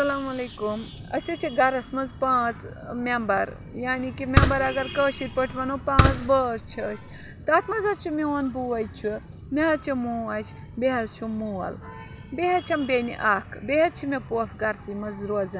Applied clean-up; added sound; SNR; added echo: none; Fireworks; -1 dB; none.